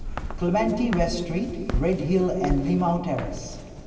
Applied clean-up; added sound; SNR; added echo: none; Walk, footsteps; 6 dB; reverberation time 2.4 s.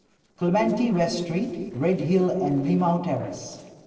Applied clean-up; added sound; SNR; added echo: neural separator model SepFormer DNS4.